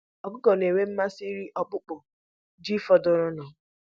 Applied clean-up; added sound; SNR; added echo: none; none; none; none.